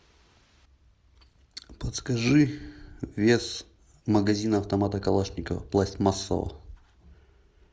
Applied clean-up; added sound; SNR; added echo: none; none; none; none.